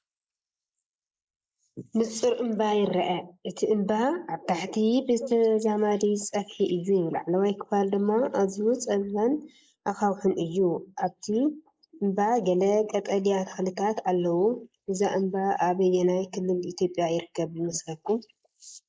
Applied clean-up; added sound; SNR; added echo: neural mask model Resemble Enhance denoiser.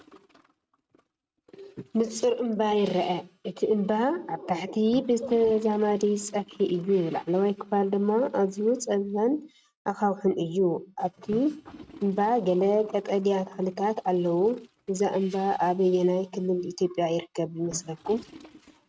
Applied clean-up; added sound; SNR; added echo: neural mask model RNNoise.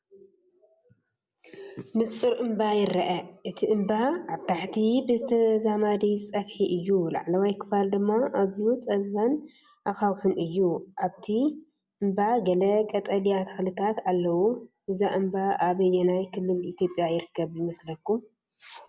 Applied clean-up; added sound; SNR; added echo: none; none; none; none.